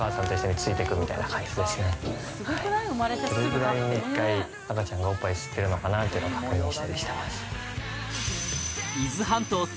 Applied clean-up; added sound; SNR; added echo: none; none; none; none.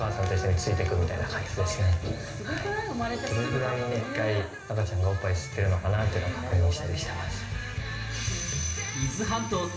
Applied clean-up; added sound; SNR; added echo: none; none; none; reverberation time 1.3 s.